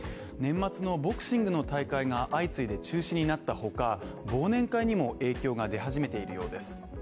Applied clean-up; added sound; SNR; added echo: none; none; none; none.